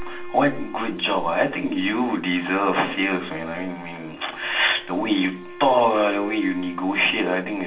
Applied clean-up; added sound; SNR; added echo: none; Wind instrument, woodwind instrument; 19 dB; reverberation time 0.3 s.